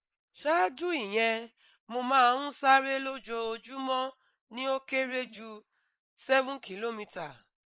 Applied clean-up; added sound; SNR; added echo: neural mask model Resemble Enhance denoiser.